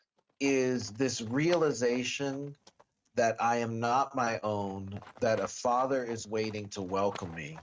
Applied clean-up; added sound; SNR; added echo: neural mask model RNNoise.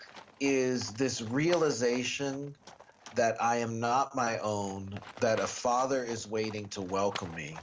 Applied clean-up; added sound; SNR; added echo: none; Livestock, farm animals, working animals; 18 dB; none.